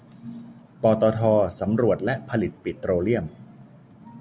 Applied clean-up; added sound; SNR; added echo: none; none; none; none.